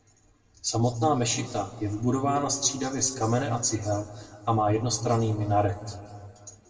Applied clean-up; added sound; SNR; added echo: none; none; none; reverberation time 1.4 s.